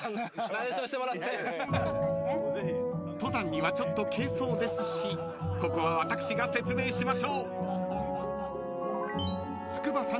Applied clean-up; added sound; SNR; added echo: none; none; none; none.